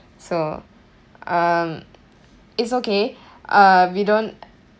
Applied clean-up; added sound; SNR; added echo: none; none; none; none.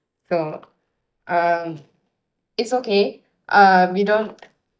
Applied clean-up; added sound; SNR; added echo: neural mask model DeepFilterNet 3.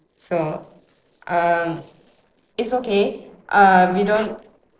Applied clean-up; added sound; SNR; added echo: neural separator model SepFormer DNS4.